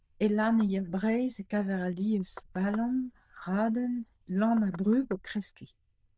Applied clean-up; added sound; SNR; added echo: neural diffusion model UNIVERSE++.